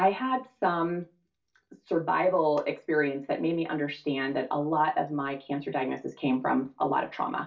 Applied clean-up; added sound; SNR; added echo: none; none; none; reverberation time 0.2 s.